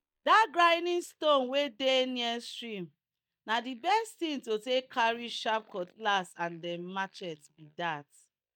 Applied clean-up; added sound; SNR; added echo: neural mask model DeepFilterNet 3.